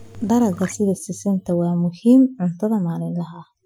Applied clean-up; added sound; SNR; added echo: classical method Wiener filter.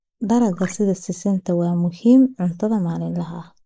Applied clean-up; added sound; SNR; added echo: neural mask model Resemble Enhance denoiser.